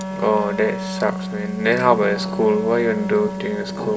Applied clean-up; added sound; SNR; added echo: none; Wind instrument, woodwind instrument; 7 dB; reverberation time 1.9 s.